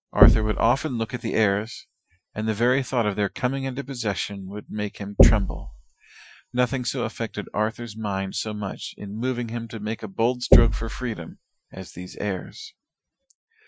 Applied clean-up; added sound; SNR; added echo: classical method Wiener filter.